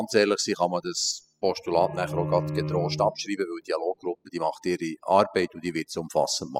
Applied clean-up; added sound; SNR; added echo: classical method spectral subtraction.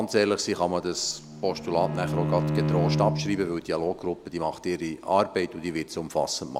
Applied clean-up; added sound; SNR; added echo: none; Bowed string instrument; 2 dB; none.